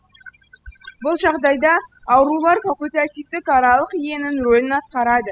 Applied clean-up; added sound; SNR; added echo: classical method spectral subtraction.